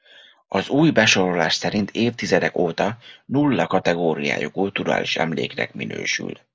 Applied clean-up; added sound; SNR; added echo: none; none; none; none.